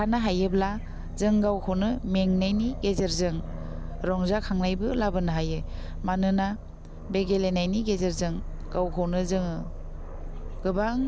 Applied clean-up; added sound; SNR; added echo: none; Aircraft; 7 dB; none.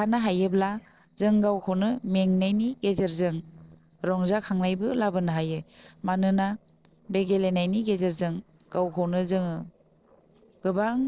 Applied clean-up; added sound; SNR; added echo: neural separator model SepFormer DNS4.